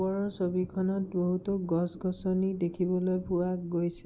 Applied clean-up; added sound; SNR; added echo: none; Thunder; 20 dB; none.